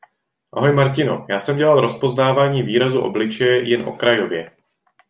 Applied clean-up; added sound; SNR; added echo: none; none; none; none.